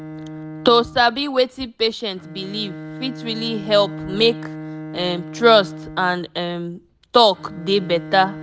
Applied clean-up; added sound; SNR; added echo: none; Bowed string instrument; 14 dB; none.